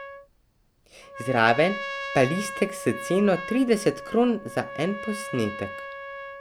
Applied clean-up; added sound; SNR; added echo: none; Trumpet; 10 dB; none.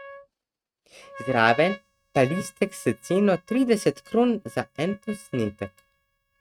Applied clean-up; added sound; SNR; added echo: neural mask model RNNoise.